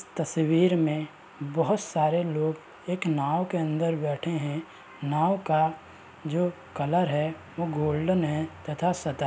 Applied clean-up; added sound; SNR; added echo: none; none; none; none.